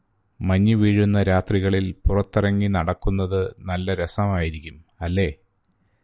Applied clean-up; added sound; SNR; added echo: none; none; none; none.